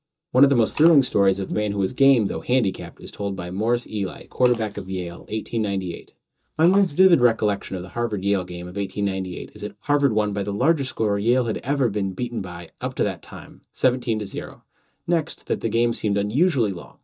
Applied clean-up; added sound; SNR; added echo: neural mask model DeepFilterNet 3.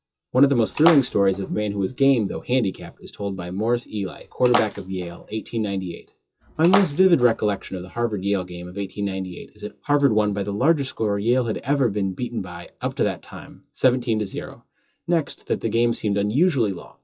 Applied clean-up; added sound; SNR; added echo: classical method WPE with log-MMSE.